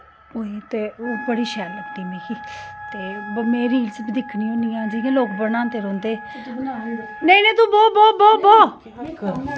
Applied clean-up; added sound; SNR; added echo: none; Wind instrument, woodwind instrument; 17 dB; none.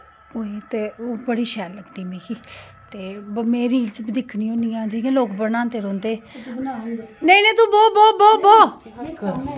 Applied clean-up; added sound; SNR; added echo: none; none; none; none.